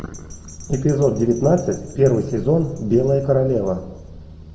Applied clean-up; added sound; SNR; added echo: none; Bell; 19 dB; reverberation time 0.9 s.